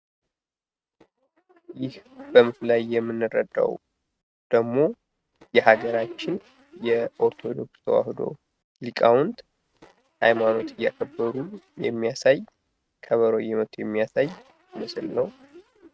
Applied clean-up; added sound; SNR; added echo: neural mask model RNNoise.